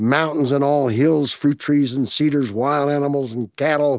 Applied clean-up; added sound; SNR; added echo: none; none; none; none.